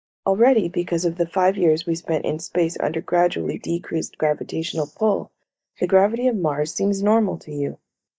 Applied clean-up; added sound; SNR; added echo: neural mask model DeepFilterNet 3.